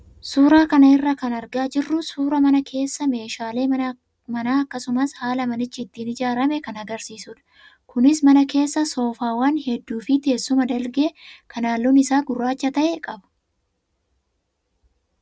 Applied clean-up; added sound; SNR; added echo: none; none; none; none.